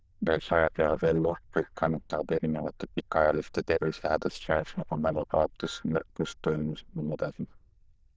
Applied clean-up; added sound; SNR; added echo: neural diffusion model UNIVERSE++.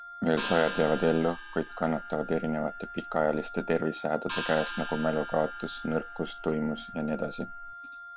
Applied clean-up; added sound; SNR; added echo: none; Wind instrument, woodwind instrument + Gong; 9 dB; none.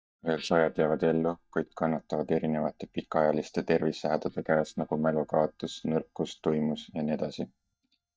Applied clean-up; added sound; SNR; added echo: neural mask model DeepFilterNet 3.